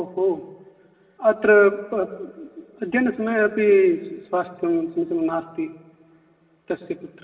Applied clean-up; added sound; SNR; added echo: none; none; none; reverberation time 2.4 s.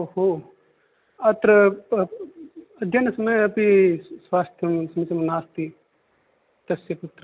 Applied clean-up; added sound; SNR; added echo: none; none; none; none.